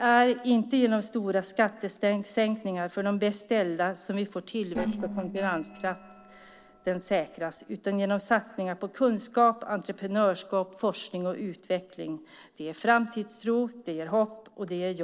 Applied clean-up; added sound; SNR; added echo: neural separator model SepFormer DNS4.